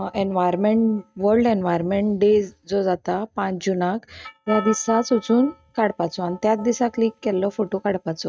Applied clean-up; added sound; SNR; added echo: neural mask model RNNoise.